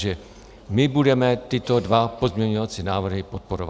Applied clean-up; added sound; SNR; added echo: none; none; none; none.